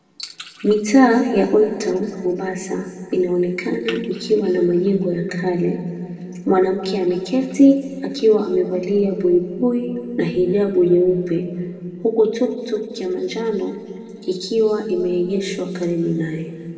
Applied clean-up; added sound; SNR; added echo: none; none; none; reverberation time 2.3 s.